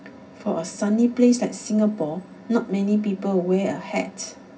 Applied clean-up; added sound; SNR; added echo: none; none; none; reverberation time 0.4 s.